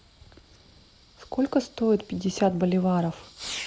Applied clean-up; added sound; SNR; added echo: none; Fireworks; 17 dB; none.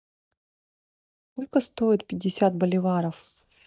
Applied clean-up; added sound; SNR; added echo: neural mask model DeepFilterNet 3.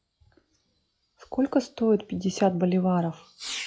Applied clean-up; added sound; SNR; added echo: classical method log-MMSE.